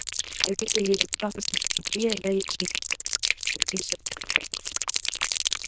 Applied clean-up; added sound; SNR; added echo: neural diffusion model UNIVERSE++.